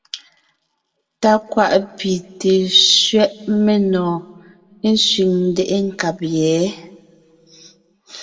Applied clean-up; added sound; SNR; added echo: none; none; none; reverberation time 0.6 s.